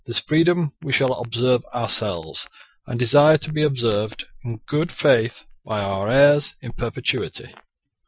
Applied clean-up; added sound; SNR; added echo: classical method Wiener filter.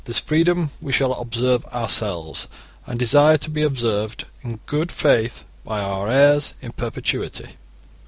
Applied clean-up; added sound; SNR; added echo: none; none; none; none.